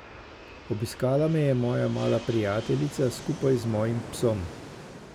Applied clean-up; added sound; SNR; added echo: none; Fixed-wing aircraft, airplane; 14 dB; none.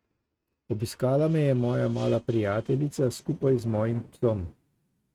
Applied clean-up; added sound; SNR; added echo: neural mask model RNNoise.